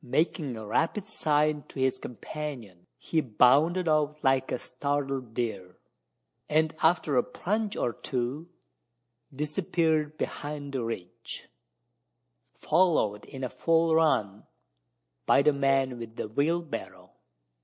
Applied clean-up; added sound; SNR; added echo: neural separator model SepFormer DNS4.